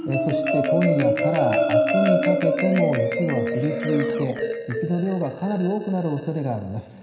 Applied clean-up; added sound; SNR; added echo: none; Marimba, xylophone; -1 dB; reverberation time 0.9 s.